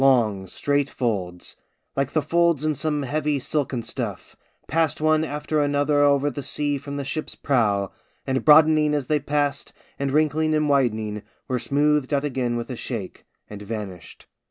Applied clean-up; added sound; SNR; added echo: none; none; none; none.